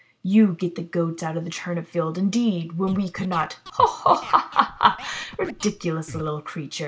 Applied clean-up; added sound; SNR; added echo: none; Scratching (performance technique); 17 dB; none.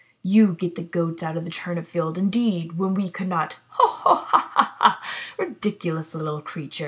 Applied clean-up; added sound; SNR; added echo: none; none; none; none.